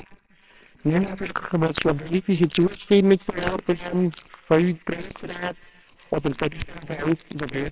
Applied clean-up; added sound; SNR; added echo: neural separator model SepFormer WHAMR!.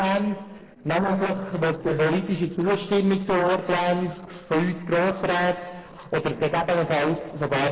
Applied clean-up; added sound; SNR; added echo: neural separator model SepFormer DNS4.